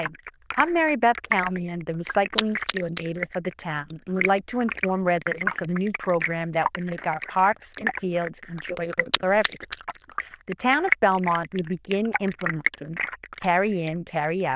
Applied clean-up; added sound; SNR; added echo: neural diffusion model UNIVERSE++.